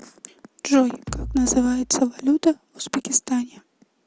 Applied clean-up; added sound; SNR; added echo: none; Bass drum; 13 dB; none.